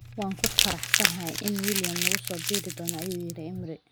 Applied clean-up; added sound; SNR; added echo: none; Crumpling, crinkling; -4 dB; none.